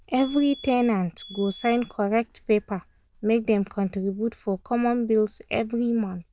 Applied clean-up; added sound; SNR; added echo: neural diffusion model UNIVERSE++.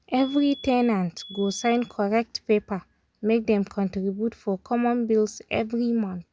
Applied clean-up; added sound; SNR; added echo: none; Alarm; 19 dB; none.